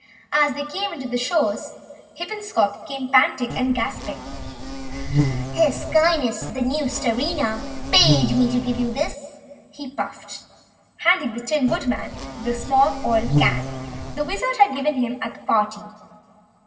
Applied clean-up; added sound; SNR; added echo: none; Insect; 3 dB; reverberation time 2.7 s.